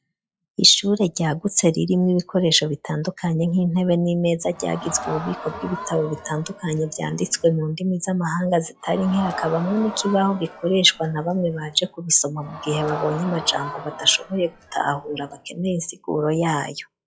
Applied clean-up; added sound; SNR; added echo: classical method log-MMSE.